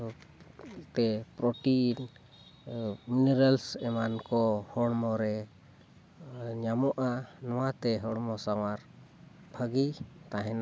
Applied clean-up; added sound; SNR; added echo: none; none; none; none.